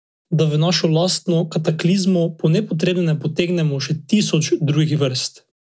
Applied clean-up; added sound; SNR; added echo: none; none; none; none.